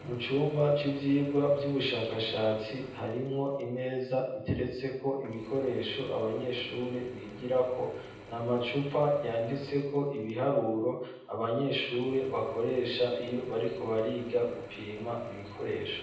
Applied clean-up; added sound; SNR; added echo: none; Drill / Mechanisms; 18 dB; reverberation time 0.9 s.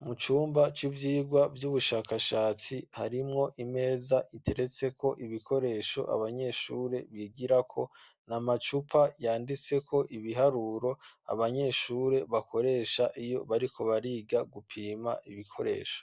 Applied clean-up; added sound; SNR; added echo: none; none; none; none.